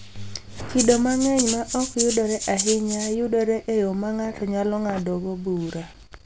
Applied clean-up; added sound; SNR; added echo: none; Rattle (instrument); 4 dB; none.